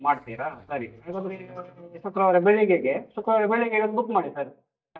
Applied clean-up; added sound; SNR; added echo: neural mask model DeepFilterNet 3.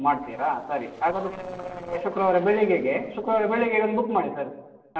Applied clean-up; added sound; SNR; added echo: neural separator model SepFormer DNS4.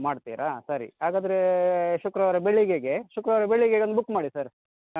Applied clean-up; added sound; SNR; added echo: none; none; none; none.